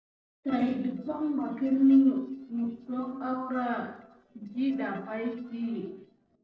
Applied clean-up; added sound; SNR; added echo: neural separator model SepFormer DNS4.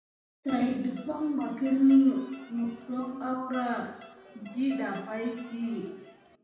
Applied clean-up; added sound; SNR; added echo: none; Crowd; 20 dB; reverberation time 0.8 s.